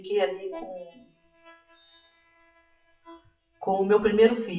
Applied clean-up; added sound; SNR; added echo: classical method WPE with log-MMSE.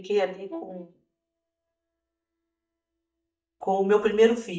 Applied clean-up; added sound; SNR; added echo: neural mask model DeepFilterNet 3.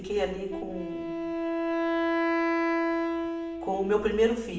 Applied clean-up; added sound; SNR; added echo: none; Wind instrument, woodwind instrument; -2 dB; reverberation time 0.6 s.